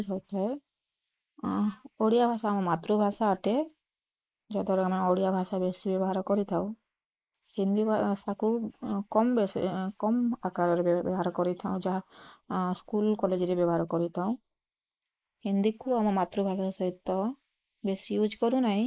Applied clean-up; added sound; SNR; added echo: neural mask model Resemble Enhance denoiser.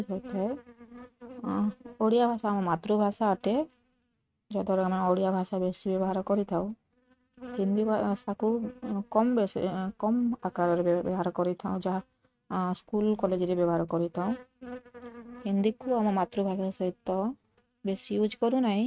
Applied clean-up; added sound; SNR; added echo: neural mask model RNNoise.